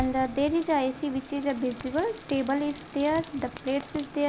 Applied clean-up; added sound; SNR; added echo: none; Rain; 10 dB; none.